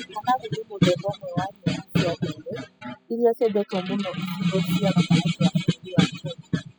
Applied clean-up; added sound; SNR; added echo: classical method spectral subtraction.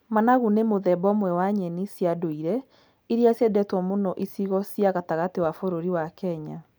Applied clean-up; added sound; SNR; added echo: none; none; none; none.